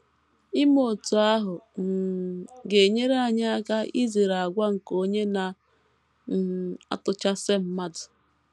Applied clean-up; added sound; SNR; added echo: none; none; none; none.